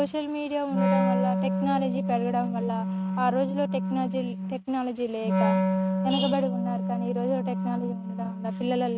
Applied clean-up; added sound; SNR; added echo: neural mask model RNNoise.